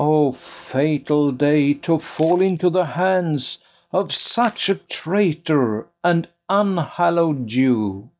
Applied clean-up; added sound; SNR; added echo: neural mask model DeepFilterNet 3.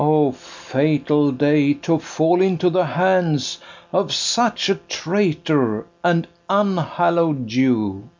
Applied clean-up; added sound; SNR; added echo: none; none; none; none.